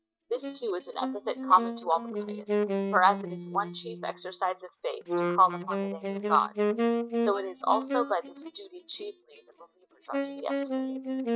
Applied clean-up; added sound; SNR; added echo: neural mask model DeepFilterNet 3.